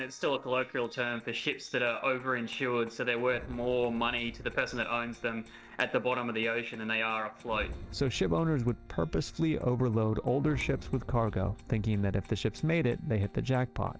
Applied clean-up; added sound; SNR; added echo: neural separator model SepFormer DNS4.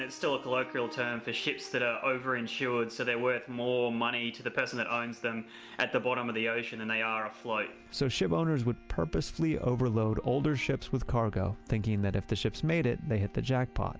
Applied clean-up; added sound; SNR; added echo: none; none; none; none.